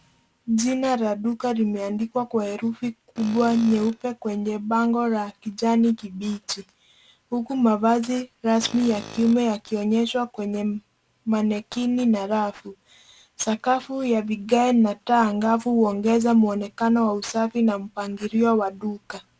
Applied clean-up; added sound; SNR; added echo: none; Tools; 18 dB; none.